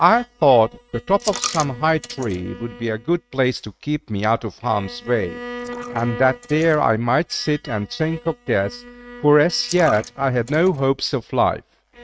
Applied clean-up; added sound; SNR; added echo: neural mask model RNNoise.